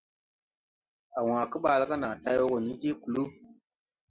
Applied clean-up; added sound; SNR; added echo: none; none; none; none.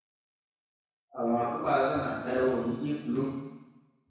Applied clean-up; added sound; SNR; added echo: none; none; none; reverberation time 1.0 s.